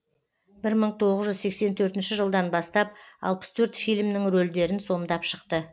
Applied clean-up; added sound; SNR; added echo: none; none; none; none.